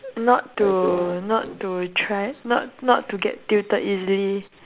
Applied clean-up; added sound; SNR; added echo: none; none; none; none.